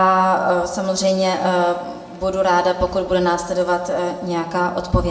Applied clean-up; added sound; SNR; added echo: none; none; none; reverberation time 1.3 s.